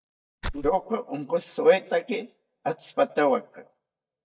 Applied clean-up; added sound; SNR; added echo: neural mask model DeepFilterNet 3.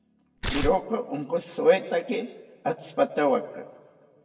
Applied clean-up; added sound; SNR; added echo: none; Tearing; 2 dB; reverberation time 1.1 s.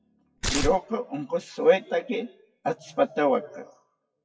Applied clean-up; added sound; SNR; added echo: classical method WPE with log-MMSE.